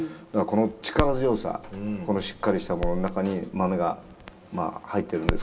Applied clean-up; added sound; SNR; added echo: none; Crackle; 6 dB; reverberation time 2.3 s.